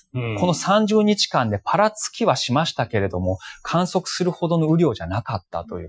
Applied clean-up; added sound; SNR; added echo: classical method Wiener filter.